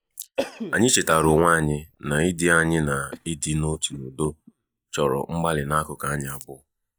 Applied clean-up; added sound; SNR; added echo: neural mask model DeepFilterNet 3.